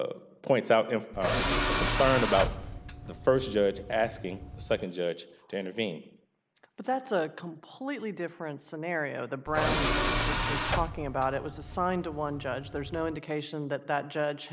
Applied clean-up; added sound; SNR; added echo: none; Tools; 0 dB; none.